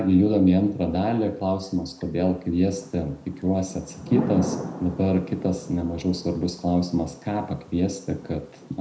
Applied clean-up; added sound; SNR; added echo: none; Thunder / Rain; 12 dB; reverberation time 0.5 s.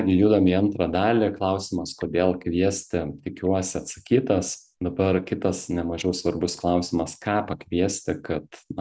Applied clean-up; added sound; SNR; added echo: none; none; none; none.